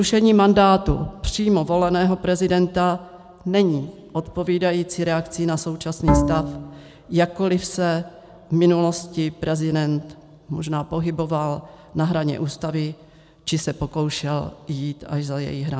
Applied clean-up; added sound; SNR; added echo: none; Bowed string instrument; 2 dB; none.